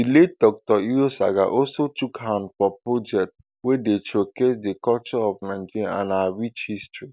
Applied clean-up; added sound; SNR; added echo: none; none; none; none.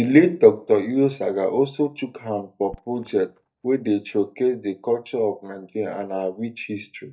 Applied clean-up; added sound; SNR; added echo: neural mask model DeepFilterNet 3.